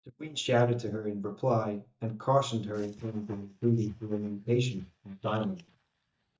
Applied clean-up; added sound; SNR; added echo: neural mask model DeepFilterNet 3.